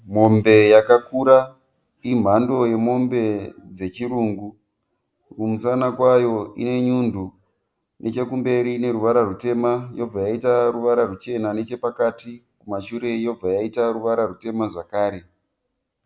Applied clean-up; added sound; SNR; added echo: none; none; none; none.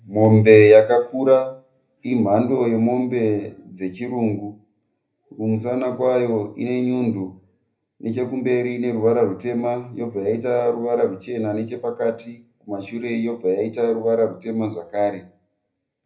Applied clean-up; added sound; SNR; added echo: none; none; none; reverberation time 0.3 s.